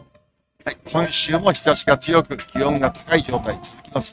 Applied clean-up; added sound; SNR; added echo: neural mask model RNNoise.